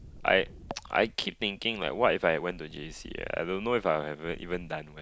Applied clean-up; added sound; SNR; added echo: none; Wind; 19 dB; none.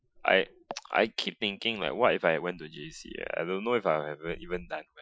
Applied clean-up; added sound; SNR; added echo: classical method Wiener filter.